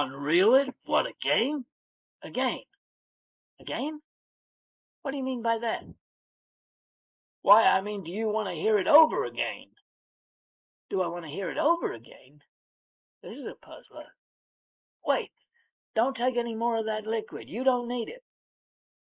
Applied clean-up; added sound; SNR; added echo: neural mask model Resemble Enhance denoiser.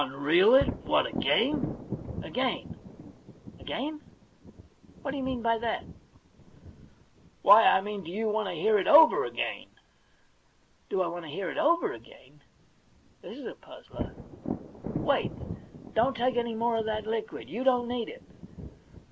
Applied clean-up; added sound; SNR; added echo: none; Thunder; 12 dB; none.